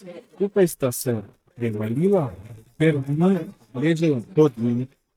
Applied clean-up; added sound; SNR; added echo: neural mask model DeepFilterNet 3.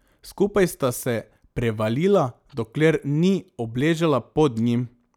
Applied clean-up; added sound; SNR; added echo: none; none; none; none.